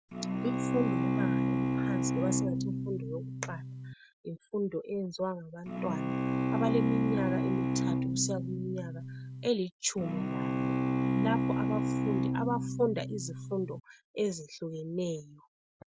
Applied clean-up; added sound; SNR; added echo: none; Bowed string instrument; -5 dB; none.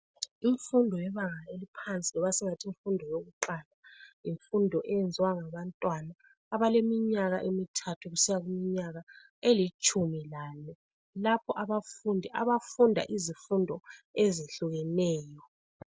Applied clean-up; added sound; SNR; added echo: none; none; none; none.